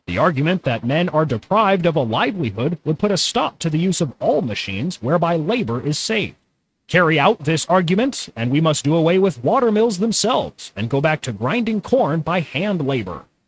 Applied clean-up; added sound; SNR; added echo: neural mask model RNNoise.